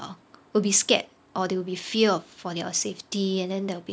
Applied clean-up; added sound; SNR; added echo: none; none; none; none.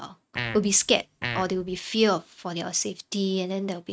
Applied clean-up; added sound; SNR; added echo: neural mask model RNNoise.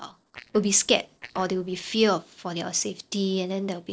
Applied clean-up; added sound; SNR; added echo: neural separator model SepFormer DNS4.